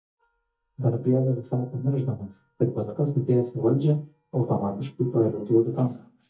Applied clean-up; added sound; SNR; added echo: neural mask model DeepFilterNet 3.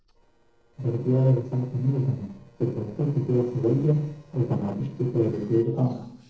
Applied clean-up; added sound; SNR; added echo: neural separator model SepFormer DNS4.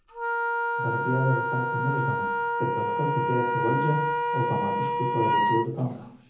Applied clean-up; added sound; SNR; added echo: none; Wind instrument, woodwind instrument; -2 dB; reverberation time 0.7 s.